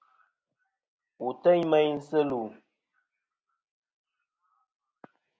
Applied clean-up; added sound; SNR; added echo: none; none; none; none.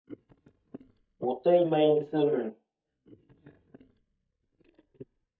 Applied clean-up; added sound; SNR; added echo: neural mask model DeepFilterNet 3.